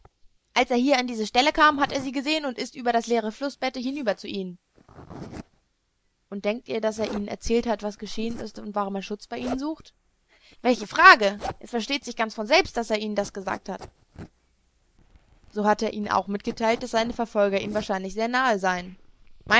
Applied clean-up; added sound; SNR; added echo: neural mask model Resemble Enhance denoiser.